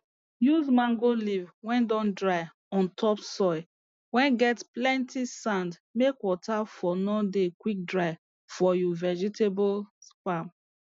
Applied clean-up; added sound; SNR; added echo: none; none; none; none.